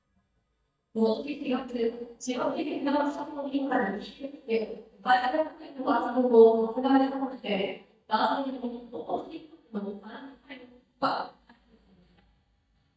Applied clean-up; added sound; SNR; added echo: neural mask model DeepFilterNet 3.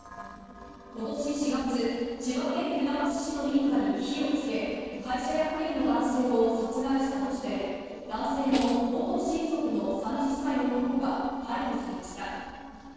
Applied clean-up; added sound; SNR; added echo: neural separator model SepFormer DNS4.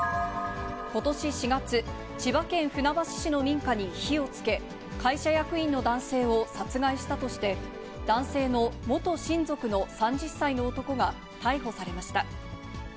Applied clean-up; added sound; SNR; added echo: none; none; none; none.